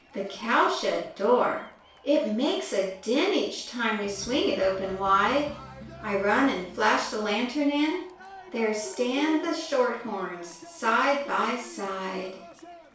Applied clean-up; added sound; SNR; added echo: none; Cheering; 18 dB; reverberation time 0.5 s.